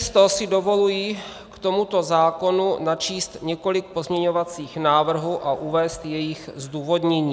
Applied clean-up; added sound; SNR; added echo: none; none; none; none.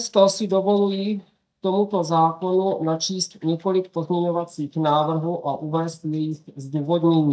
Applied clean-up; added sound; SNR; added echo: neural mask model DeepFilterNet 3.